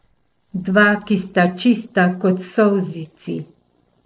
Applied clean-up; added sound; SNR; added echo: neural separator model SepFormer DNS4.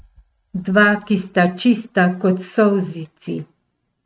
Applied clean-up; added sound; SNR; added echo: neural mask model RNNoise.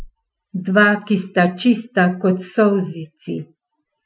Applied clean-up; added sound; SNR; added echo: classical method Wiener filter.